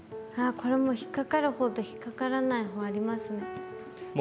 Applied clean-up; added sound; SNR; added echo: none; none; none; none.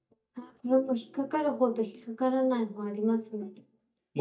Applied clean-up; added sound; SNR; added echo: neural mask model DeepFilterNet 3.